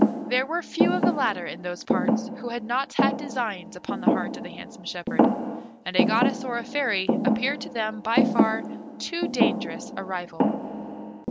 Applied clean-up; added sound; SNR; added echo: none; Thump, thud; -4 dB; none.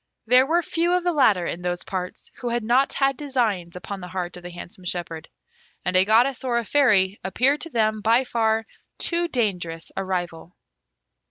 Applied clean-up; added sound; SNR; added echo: none; none; none; none.